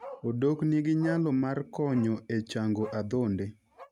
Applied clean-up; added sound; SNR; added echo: neural mask model RNNoise.